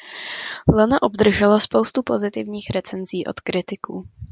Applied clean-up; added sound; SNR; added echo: none; none; none; none.